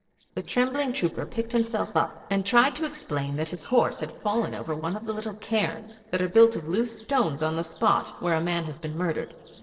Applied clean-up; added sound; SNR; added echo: neural separator model SepFormer DNS4.